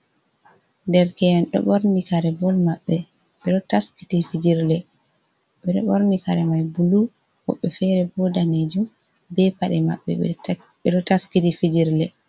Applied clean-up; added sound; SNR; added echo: none; none; none; none.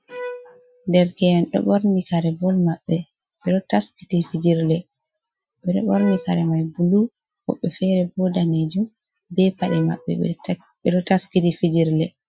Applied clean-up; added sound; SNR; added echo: classical method Wiener filter.